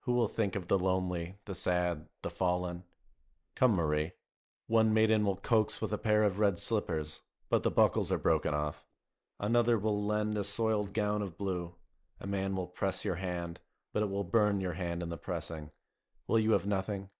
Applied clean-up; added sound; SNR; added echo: neural mask model Resemble Enhance denoiser.